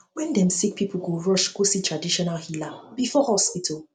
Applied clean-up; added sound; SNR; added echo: none; none; none; none.